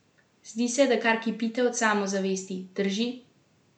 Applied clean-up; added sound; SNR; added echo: none; none; none; none.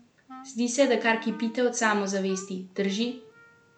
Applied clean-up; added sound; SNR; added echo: none; Wind instrument, woodwind instrument; 19 dB; none.